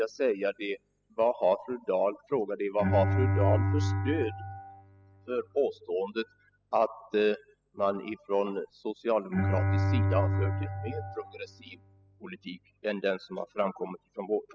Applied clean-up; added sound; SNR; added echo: classical method spectral subtraction.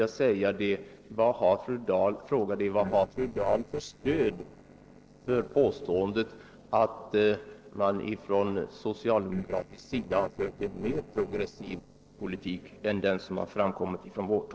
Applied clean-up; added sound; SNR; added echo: neural separator model SepFormer DNS4.